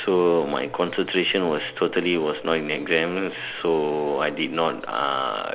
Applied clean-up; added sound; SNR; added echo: none; none; none; none.